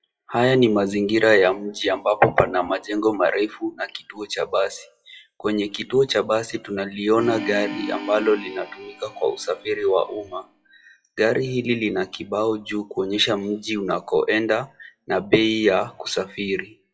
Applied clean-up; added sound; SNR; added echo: classical method WPE with log-MMSE.